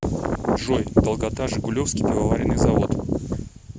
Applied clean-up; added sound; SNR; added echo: none; none; none; none.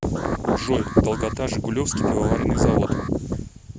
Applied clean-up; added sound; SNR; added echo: none; Alarm; 17 dB; none.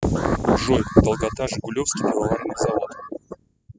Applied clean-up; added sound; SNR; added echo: classical method spectral subtraction.